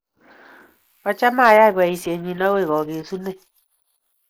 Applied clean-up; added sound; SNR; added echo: neural mask model Resemble Enhance denoiser.